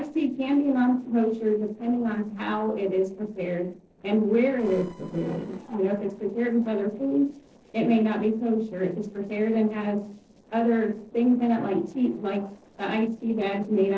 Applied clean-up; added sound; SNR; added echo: neural separator model SepFormer DNS4.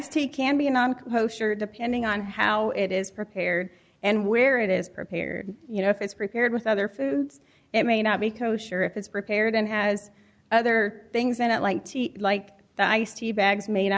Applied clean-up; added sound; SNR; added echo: none; none; none; none.